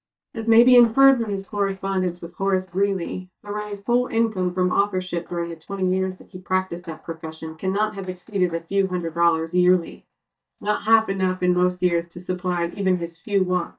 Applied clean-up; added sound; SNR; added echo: neural mask model DeepFilterNet 3.